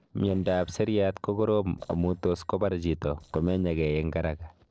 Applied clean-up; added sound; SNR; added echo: neural separator model SepFormer DNS4.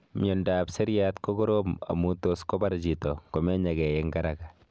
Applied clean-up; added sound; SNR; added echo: none; none; none; none.